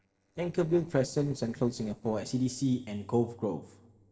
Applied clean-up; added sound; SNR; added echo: neural separator model SepFormer DNS4.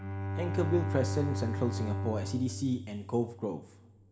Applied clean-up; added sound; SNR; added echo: none; Bowed string instrument; 2 dB; reverberation time 2.0 s.